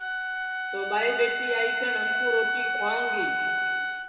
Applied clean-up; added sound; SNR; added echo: none; Wind instrument, woodwind instrument; -3 dB; reverberation time 2.1 s.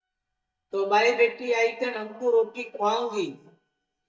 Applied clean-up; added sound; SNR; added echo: neural mask model DeepFilterNet 3.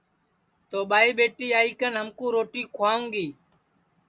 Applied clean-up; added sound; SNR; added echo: none; none; none; none.